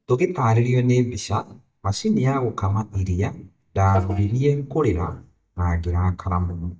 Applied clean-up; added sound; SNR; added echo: neural mask model DeepFilterNet 3.